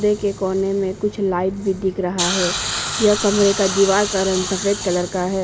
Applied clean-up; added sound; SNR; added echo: none; Hiss; 8 dB; none.